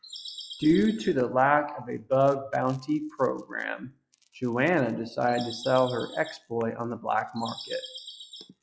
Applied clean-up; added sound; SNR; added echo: classical method log-MMSE.